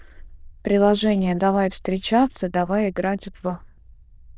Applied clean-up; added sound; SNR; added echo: neural diffusion model UNIVERSE++.